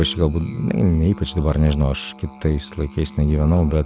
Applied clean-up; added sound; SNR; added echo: none; Musical instrument; 19 dB; none.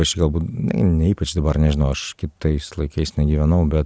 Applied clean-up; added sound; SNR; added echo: none; none; none; none.